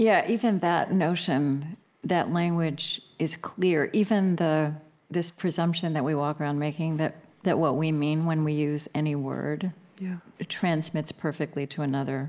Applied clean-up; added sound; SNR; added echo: neural mask model Resemble Enhance denoiser.